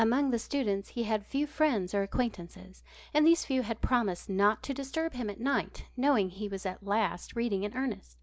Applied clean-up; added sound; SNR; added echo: none; none; none; none.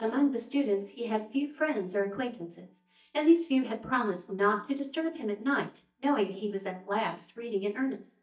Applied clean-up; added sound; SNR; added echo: neural mask model DeepFilterNet 3.